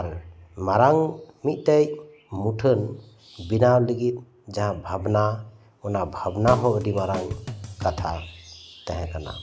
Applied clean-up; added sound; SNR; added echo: none; Drum kit; 9 dB; none.